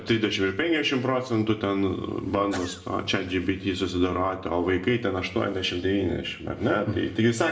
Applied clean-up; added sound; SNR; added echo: none; Sneeze / Cough; 19 dB; reverberation time 0.7 s.